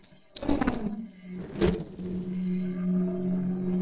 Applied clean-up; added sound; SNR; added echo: neural separator model SepFormer DNS4.